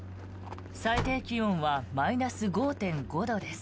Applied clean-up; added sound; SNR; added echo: none; Slam; 10 dB; none.